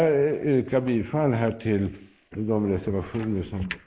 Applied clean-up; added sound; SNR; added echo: neural mask model Resemble Enhance denoiser.